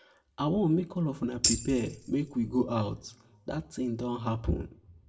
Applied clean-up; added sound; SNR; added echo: none; Tambourine; 3 dB; reverberation time 0.3 s.